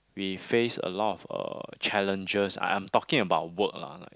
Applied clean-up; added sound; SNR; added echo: none; none; none; none.